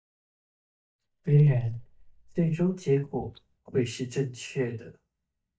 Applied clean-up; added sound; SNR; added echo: neural mask model DeepFilterNet 3.